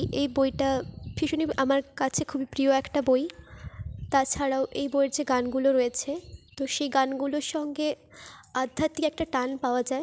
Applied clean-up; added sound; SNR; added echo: none; none; none; none.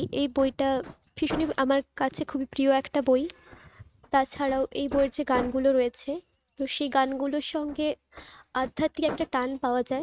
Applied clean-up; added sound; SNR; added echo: neural mask model RNNoise.